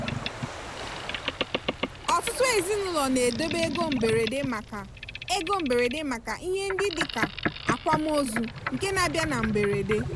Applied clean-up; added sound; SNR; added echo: none; Boat, Water vehicle; 6 dB; none.